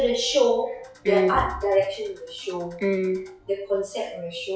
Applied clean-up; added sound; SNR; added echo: classical method log-MMSE.